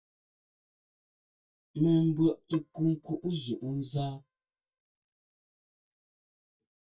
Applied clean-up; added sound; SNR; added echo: neural mask model DeepFilterNet 3.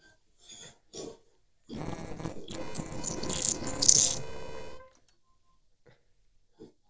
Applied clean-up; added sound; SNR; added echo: neural separator model SepFormer DNS4.